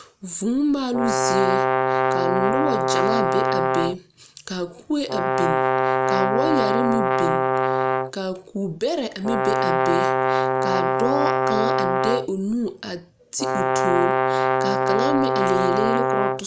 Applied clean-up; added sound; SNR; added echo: none; Brass instrument; -4 dB; none.